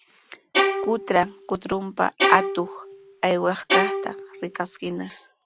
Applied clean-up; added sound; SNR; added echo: none; Bowed string instrument; 1 dB; none.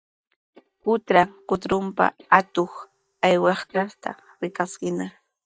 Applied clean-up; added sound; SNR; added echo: neural mask model DeepFilterNet 3.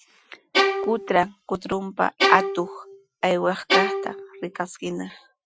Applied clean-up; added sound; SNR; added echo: classical method Wiener filter.